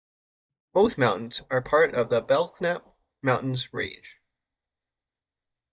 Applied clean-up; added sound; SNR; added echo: neural mask model DeepFilterNet 3.